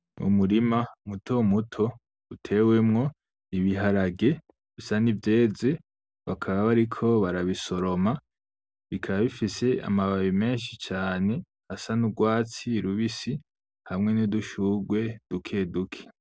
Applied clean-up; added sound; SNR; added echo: none; none; none; none.